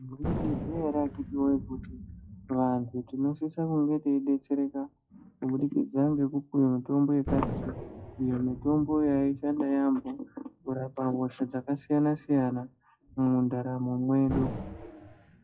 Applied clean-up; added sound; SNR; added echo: classical method WPE with log-MMSE.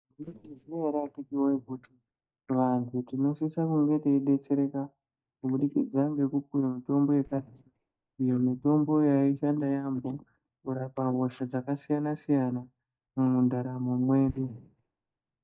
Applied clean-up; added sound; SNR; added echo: neural mask model DeepFilterNet 3.